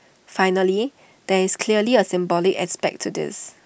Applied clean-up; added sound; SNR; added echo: none; none; none; none.